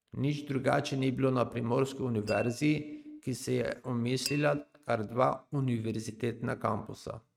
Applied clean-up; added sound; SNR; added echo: neural mask model RNNoise.